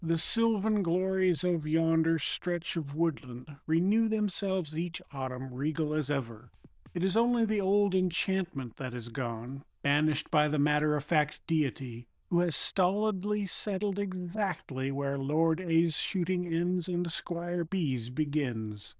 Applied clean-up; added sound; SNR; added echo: neural diffusion model UNIVERSE++.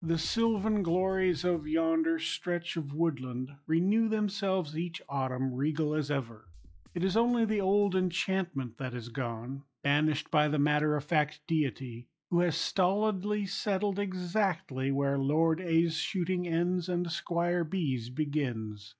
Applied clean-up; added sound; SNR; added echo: classical method log-MMSE.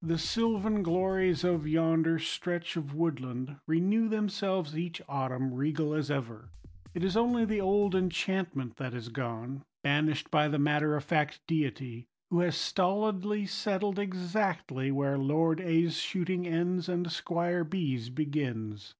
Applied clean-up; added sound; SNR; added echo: none; Drum kit; 20 dB; none.